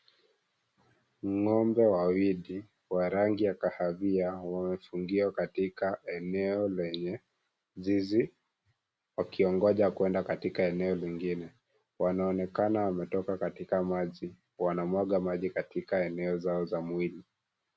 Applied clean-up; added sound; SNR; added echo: none; none; none; none.